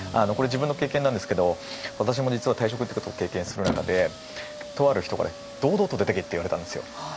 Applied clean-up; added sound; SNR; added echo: none; Squeak; 12 dB; none.